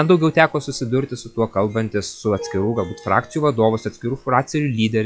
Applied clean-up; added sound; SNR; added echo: classical method log-MMSE.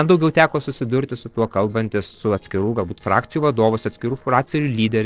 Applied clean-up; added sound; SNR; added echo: neural separator model SepFormer DNS4.